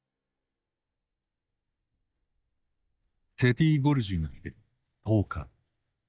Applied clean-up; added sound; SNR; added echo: neural mask model DeepFilterNet 3.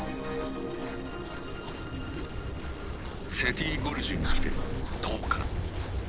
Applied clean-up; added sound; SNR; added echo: neural separator model SepFormer DNS4.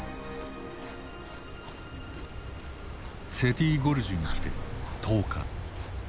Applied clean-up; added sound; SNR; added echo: none; Chewing, mastication; 10 dB; none.